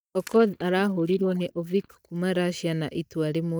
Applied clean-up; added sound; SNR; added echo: neural mask model DeepFilterNet 3.